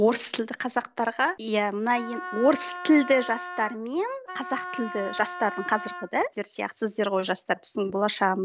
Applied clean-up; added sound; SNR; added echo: none; Wind instrument, woodwind instrument; 10 dB; none.